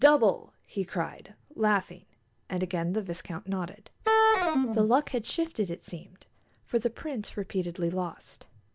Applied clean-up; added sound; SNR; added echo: none; Wind instrument, woodwind instrument; -4 dB; none.